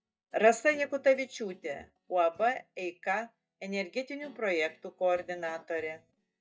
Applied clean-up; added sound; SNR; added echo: neural mask model DeepFilterNet 3.